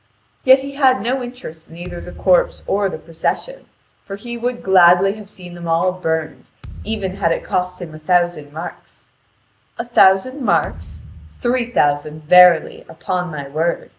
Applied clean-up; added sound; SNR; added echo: none; Thump, thud; 19 dB; none.